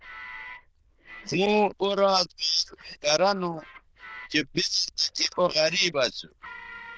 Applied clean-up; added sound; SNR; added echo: neural diffusion model UNIVERSE++.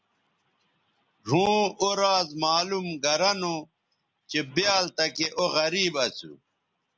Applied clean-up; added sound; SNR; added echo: none; none; none; none.